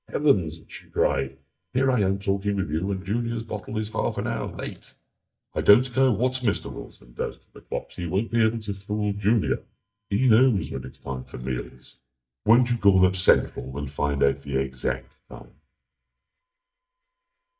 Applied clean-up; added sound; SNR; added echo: neural mask model DeepFilterNet 3.